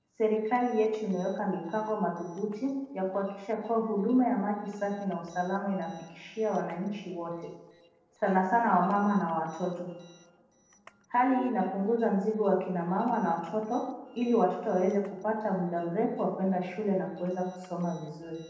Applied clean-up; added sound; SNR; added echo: neural separator model SepFormer DNS4.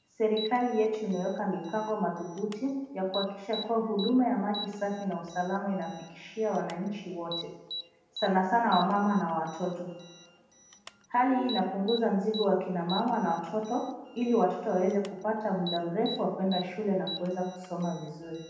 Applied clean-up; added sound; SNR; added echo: none; Alarm; 15 dB; reverberation time 0.9 s.